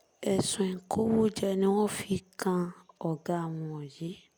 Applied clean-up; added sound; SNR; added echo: none; none; none; none.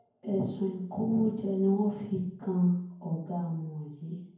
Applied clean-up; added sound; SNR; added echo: none; none; none; reverberation time 0.9 s.